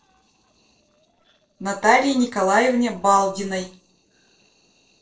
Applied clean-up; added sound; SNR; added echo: neural separator model SepFormer DNS4.